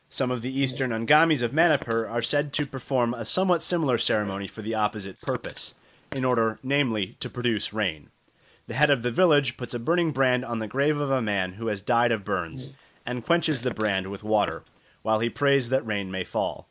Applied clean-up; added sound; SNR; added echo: neural mask model Resemble Enhance denoiser.